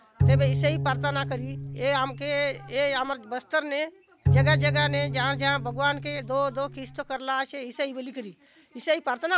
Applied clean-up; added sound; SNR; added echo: none; Bowed string instrument; -1 dB; none.